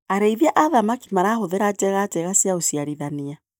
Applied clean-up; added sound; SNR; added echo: neural mask model DeepFilterNet 3.